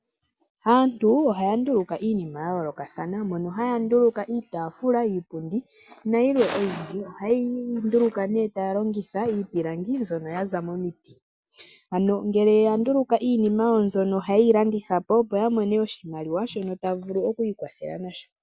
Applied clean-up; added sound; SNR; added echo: none; none; none; none.